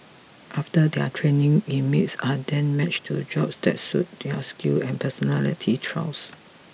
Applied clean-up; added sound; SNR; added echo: none; none; none; none.